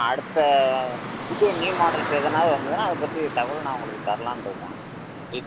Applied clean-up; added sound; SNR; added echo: none; Traffic noise, roadway noise; 7 dB; none.